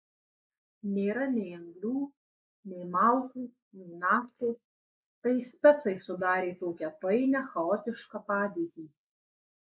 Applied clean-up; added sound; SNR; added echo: neural mask model Resemble Enhance denoiser.